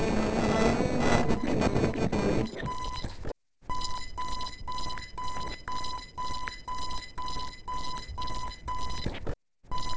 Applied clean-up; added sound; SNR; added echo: neural separator model SepFormer DNS4.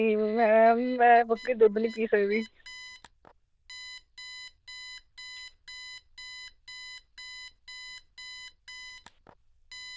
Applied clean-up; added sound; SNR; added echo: neural diffusion model UNIVERSE++.